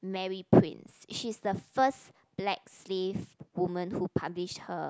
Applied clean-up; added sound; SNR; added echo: none; none; none; none.